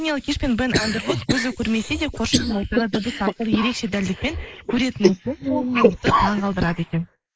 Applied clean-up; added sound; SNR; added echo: neural mask model Resemble Enhance denoiser.